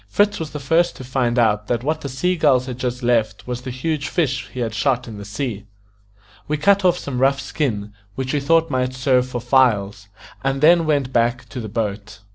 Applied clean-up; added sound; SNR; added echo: none; none; none; none.